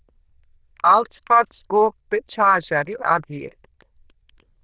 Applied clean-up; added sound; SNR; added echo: neural diffusion model UNIVERSE++.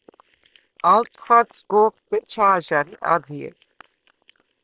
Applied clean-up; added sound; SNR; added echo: neural separator model SepFormer WHAM!.